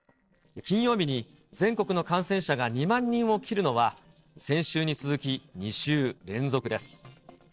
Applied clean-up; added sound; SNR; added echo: neural separator model SepFormer DNS4.